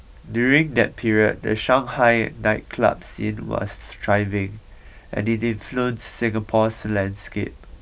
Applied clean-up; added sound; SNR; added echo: none; none; none; none.